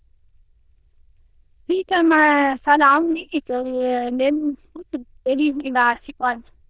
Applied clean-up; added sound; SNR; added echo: neural diffusion model UNIVERSE++.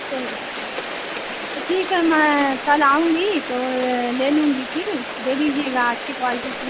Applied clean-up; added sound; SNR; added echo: none; Rain; 8 dB; none.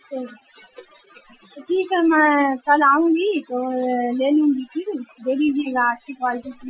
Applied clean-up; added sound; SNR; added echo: classical method Wiener filter.